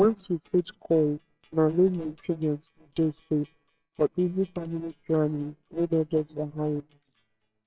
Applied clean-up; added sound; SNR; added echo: neural separator model SepFormer WHAMR!.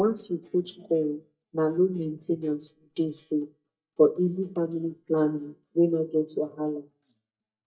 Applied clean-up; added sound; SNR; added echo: neural mask model DeepFilterNet 3.